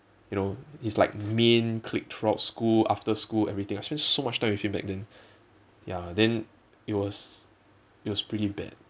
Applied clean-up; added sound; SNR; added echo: none; none; none; none.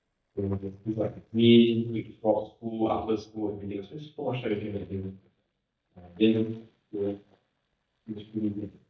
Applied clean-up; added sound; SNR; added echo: neural mask model DeepFilterNet 3.